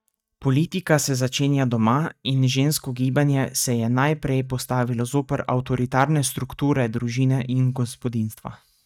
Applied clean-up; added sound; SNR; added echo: neural mask model DeepFilterNet 3.